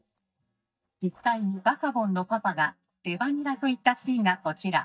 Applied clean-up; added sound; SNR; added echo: neural mask model DeepFilterNet 3.